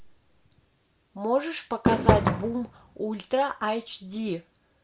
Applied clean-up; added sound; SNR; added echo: none; Fireworks; -5 dB; none.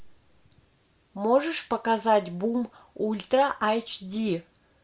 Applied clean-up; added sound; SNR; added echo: none; none; none; none.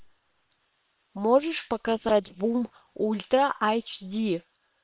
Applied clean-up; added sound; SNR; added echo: neural separator model SepFormer WHAM!.